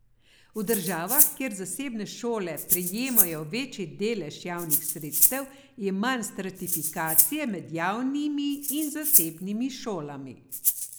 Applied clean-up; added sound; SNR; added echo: neural mask model Resemble Enhance denoiser.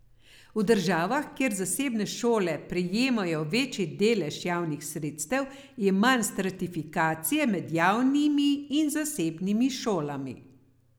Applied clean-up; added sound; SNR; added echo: none; none; none; none.